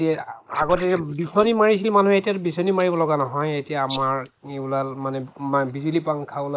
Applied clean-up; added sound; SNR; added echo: neural mask model Resemble Enhance denoiser.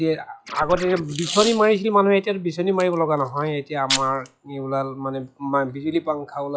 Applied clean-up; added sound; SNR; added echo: classical method log-MMSE.